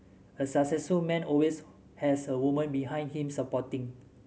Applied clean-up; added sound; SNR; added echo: none; none; none; none.